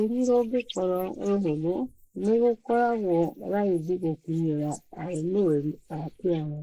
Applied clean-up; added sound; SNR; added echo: neural mask model Resemble Enhance denoiser.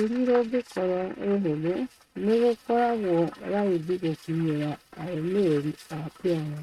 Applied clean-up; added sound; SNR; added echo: neural mask model RNNoise.